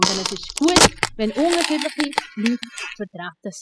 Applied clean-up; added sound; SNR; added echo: classical method spectral subtraction.